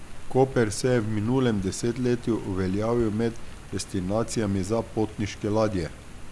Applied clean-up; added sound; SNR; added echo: none; Rain; 11 dB; none.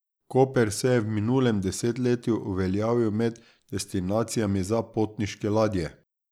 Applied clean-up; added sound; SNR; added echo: none; none; none; none.